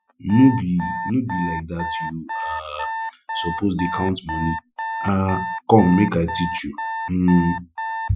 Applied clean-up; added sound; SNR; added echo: classical method Wiener filter.